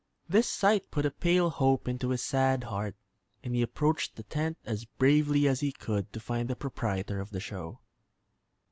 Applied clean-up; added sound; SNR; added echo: none; none; none; none.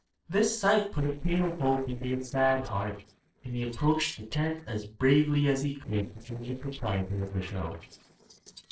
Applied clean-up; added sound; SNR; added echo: neural separator model SepFormer DNS4.